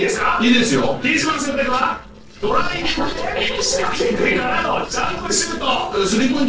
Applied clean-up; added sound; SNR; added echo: neural separator model SepFormer DNS4.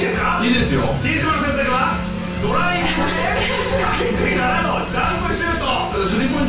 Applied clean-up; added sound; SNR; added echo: none; Wind instrument, woodwind instrument; 11 dB; reverberation time 0.2 s.